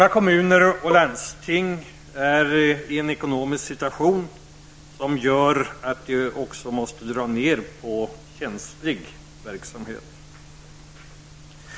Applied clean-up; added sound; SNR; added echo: none; Bowed string instrument; 10 dB; none.